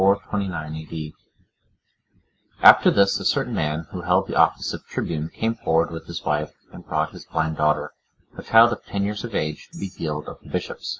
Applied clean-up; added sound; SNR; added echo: neural mask model Resemble Enhance denoiser.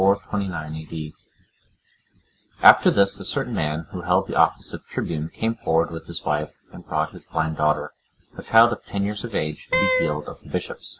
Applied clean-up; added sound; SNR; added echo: none; Wind instrument, woodwind instrument; 2 dB; none.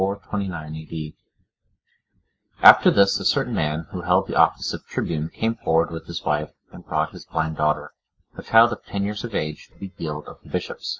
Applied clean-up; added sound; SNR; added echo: neural mask model DeepFilterNet 3.